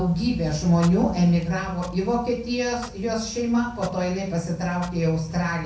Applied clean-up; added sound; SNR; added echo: none; Clock; 15 dB; reverberation time 0.5 s.